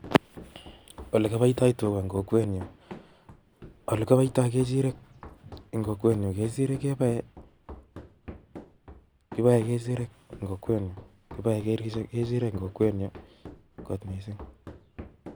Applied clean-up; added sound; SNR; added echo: none; Run; 18 dB; none.